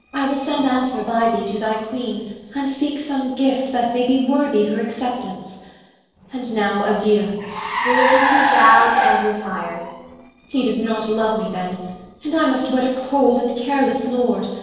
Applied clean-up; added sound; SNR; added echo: neural separator model SepFormer DNS4.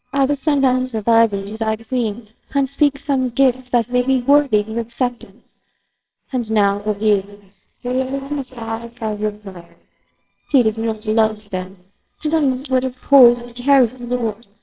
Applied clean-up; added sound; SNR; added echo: neural separator model SepFormer WHAMR!.